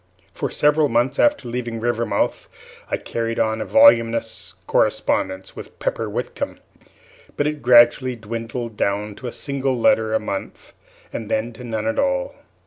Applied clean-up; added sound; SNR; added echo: none; none; none; none.